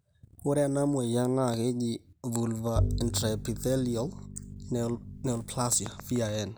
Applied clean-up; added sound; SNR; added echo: none; Bowed string instrument; 5 dB; none.